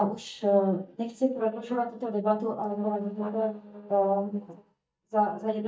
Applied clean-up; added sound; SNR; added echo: neural mask model DeepFilterNet 3.